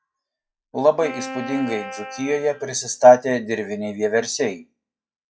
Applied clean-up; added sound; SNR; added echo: classical method log-MMSE.